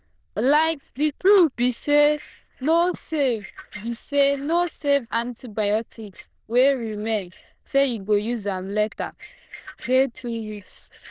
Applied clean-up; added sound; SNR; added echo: neural diffusion model UNIVERSE++.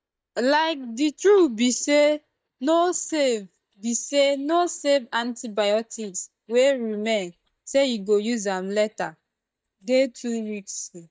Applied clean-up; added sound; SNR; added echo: neural mask model DeepFilterNet 3.